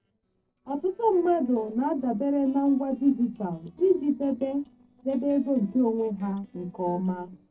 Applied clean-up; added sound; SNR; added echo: neural separator model SepFormer DNS4.